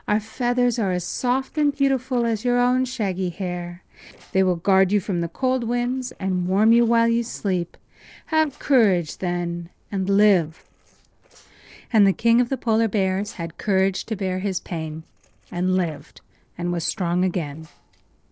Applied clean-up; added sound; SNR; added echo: neural separator model SepFormer DNS4.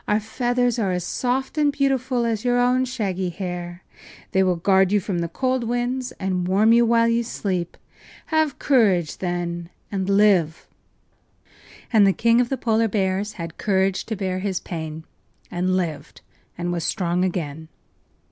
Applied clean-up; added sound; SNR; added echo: none; none; none; none.